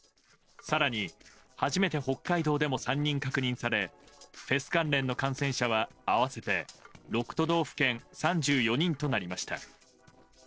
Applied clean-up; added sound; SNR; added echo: neural separator model SepFormer DNS4.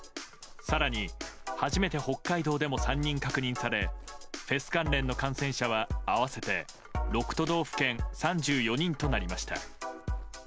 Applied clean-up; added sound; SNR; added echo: none; Walk, footsteps; 19 dB; none.